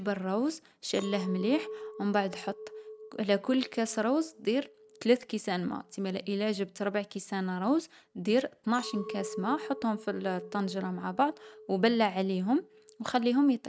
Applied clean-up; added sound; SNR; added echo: none; Chink, clink; 16 dB; none.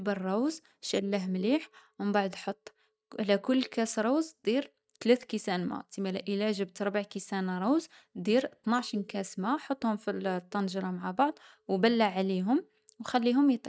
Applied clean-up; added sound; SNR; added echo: neural mask model DeepFilterNet 3.